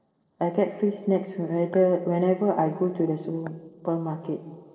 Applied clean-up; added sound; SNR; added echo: neural separator model SepFormer DNS4.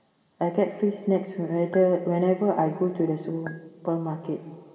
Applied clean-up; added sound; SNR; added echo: none; Chink, clink; 18 dB; reverberation time 2.2 s.